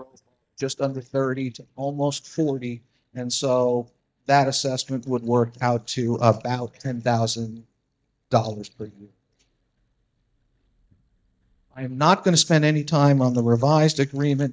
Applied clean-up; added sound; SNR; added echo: neural mask model DeepFilterNet 3.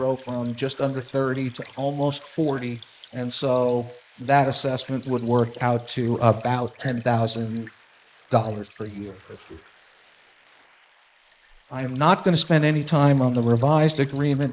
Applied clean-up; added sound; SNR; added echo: neural mask model Resemble Enhance denoiser.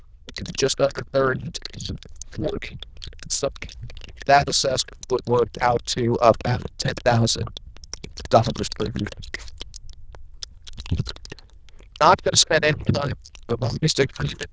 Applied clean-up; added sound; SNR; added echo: neural diffusion model UNIVERSE++.